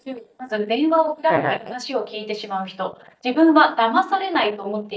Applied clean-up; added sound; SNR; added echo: neural mask model DeepFilterNet 3.